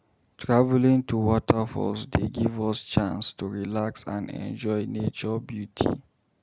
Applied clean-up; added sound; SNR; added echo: none; none; none; none.